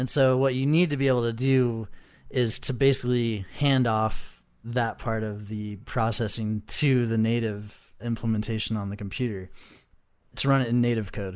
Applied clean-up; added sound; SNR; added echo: none; none; none; none.